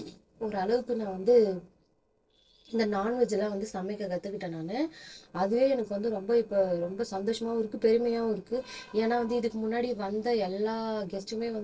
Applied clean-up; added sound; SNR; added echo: neural separator model SepFormer DNS4.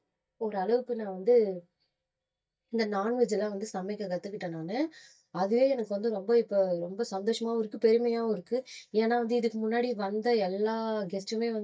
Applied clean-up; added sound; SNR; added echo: neural mask model DeepFilterNet 3.